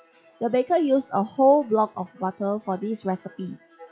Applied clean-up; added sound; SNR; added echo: classical method log-MMSE.